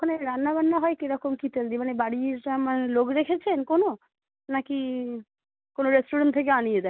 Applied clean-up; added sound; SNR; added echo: none; none; none; none.